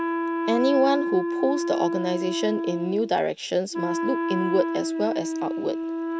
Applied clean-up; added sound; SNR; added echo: none; Wind instrument, woodwind instrument; 2 dB; none.